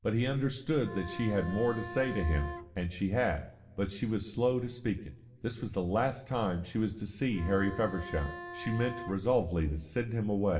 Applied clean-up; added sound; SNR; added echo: none; Bowed string instrument; 13 dB; reverberation time 1.0 s.